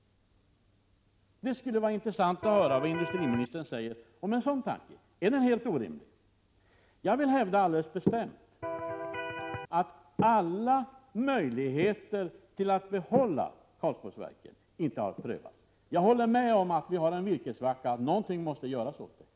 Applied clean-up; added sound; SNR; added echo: none; Electric guitar; 6 dB; none.